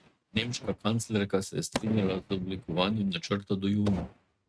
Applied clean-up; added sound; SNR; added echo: neural mask model RNNoise.